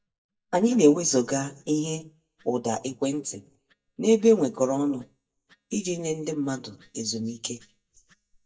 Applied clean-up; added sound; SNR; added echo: neural mask model DeepFilterNet 3.